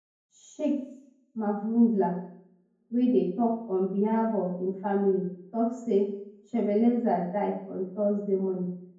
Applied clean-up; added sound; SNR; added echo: none; none; none; reverberation time 0.9 s.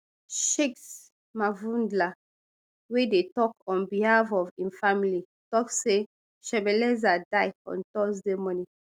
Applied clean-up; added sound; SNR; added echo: none; none; none; none.